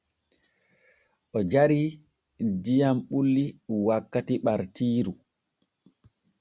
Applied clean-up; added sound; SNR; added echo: none; none; none; none.